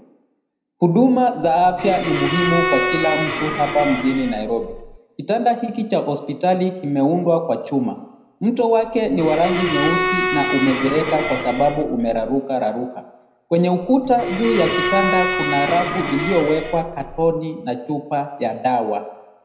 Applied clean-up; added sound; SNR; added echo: none; Bowed string instrument; 4 dB; reverberation time 0.8 s.